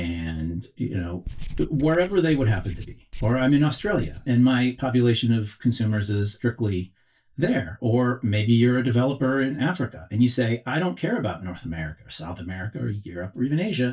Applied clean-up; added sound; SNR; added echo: neural mask model DeepFilterNet 3.